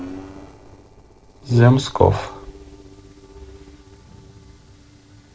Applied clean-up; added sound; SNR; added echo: neural separator model SepFormer DNS4.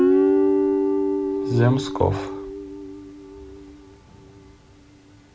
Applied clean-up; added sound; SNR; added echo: none; Guitar; -5 dB; none.